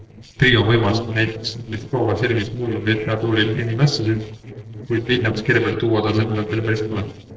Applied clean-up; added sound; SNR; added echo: neural separator model SepFormer DNS4.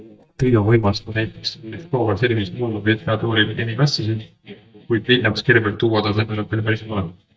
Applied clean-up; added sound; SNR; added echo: neural mask model DeepFilterNet 3.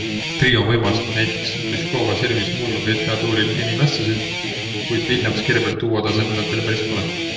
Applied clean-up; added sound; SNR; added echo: none; Guitar; 4 dB; reverberation time 0.8 s.